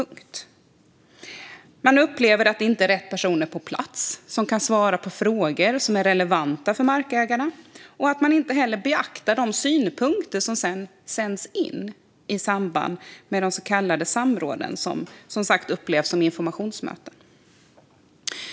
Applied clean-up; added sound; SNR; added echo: none; none; none; none.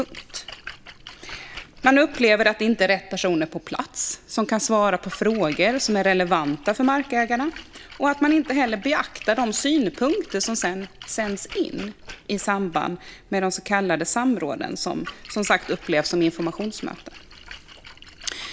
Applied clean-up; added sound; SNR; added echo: none; Splash, splatter; 19 dB; none.